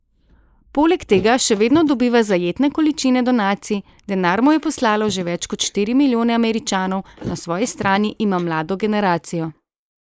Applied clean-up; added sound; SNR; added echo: neural mask model Resemble Enhance denoiser.